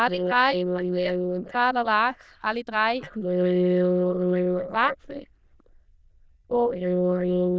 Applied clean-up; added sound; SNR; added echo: neural diffusion model UNIVERSE++.